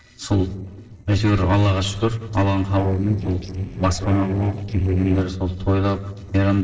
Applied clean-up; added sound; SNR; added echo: neural separator model SepFormer DNS4.